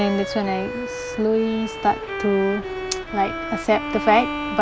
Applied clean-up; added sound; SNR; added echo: none; Bowed string instrument; 7 dB; none.